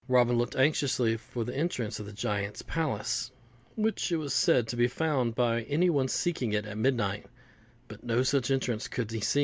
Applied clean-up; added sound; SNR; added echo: none; none; none; none.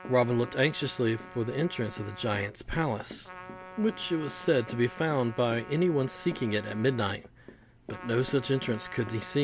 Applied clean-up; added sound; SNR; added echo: none; Trumpet + Walk, footsteps / Run; 16 dB; none.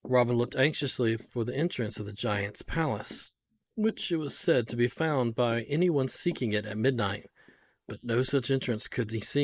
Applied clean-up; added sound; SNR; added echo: neural mask model Resemble Enhance denoiser.